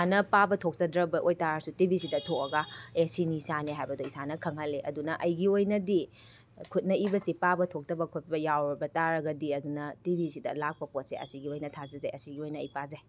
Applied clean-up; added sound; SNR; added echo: none; none; none; none.